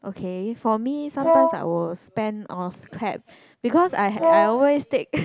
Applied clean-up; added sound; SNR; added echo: none; Wind instrument, woodwind instrument; -4 dB; none.